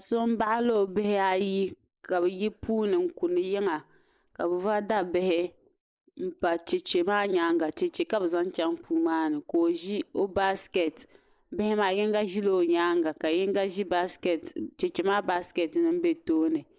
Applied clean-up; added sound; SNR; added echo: neural mask model Resemble Enhance denoiser.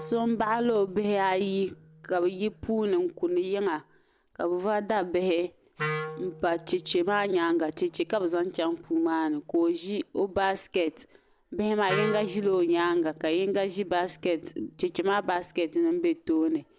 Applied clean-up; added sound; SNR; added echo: none; Wind instrument, woodwind instrument; 16 dB; none.